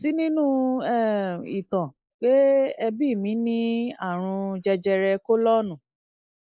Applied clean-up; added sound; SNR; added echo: neural mask model Resemble Enhance denoiser.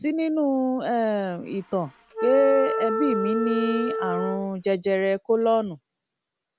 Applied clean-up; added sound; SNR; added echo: none; Wind instrument, woodwind instrument; 3 dB; none.